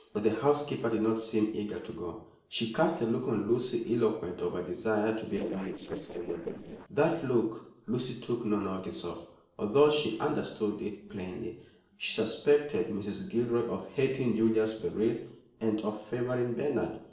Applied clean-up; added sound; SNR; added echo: neural separator model SepFormer DNS4.